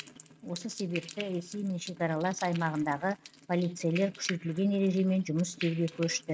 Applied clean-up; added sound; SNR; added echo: neural mask model RNNoise.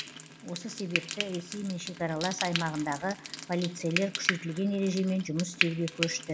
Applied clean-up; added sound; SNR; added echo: none; Frying (food); 4 dB; none.